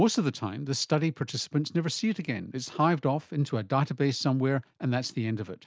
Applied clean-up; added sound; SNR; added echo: none; none; none; none.